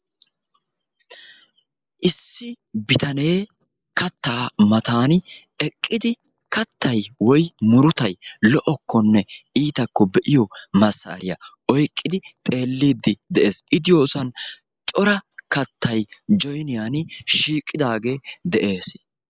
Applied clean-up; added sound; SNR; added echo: neural mask model Resemble Enhance denoiser.